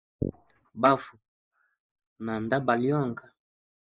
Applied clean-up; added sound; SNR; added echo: neural mask model Resemble Enhance denoiser.